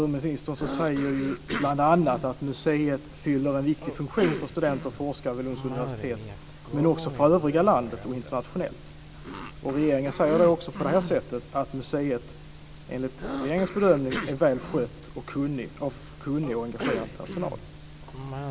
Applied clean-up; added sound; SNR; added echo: none; Cough; 11 dB; none.